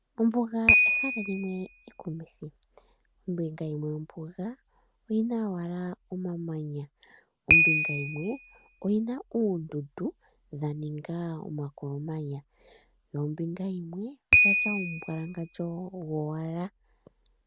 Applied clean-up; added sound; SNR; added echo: none; Piano; -2 dB; none.